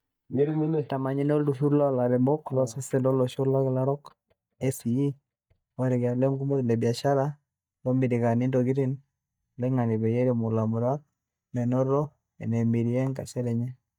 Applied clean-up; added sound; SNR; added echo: neural mask model DeepFilterNet 3.